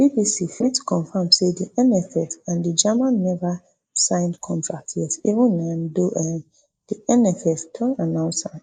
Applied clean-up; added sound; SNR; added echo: neural mask model Resemble Enhance denoiser.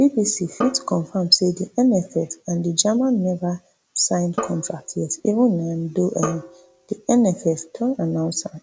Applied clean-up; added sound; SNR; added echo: none; Drum; 13 dB; none.